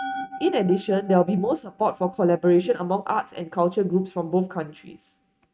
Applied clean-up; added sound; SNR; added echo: neural mask model RNNoise.